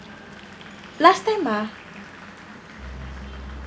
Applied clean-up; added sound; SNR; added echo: none; Applause / Crowd; 20 dB; none.